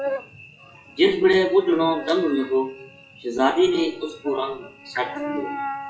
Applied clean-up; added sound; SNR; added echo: classical method WPE with log-MMSE.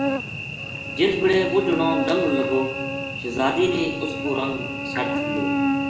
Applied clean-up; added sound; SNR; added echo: none; Cricket / Buzz; 2 dB; reverberation time 0.8 s.